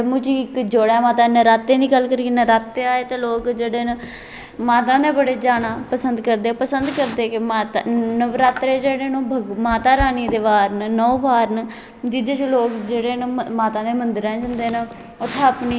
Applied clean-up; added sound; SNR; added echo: none; none; none; none.